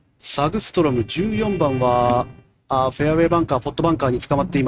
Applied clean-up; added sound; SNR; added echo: neural mask model RNNoise.